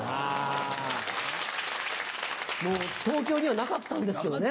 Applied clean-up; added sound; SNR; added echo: none; none; none; none.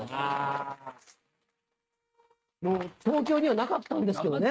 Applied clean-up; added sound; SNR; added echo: neural mask model RNNoise.